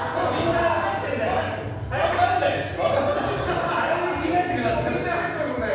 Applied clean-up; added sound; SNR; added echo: none; Bowed string instrument; 16 dB; reverberation time 1.2 s.